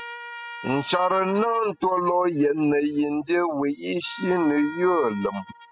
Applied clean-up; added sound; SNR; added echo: classical method spectral subtraction.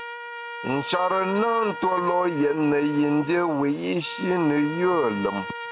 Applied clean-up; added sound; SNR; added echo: none; Trumpet; 12 dB; none.